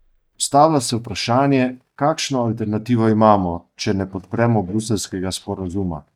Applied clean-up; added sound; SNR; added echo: neural mask model DeepFilterNet 3.